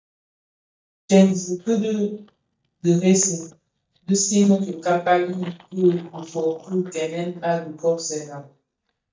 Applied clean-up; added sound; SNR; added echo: neural mask model DeepFilterNet 3.